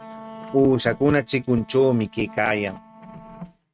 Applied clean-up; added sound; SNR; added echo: neural mask model RNNoise.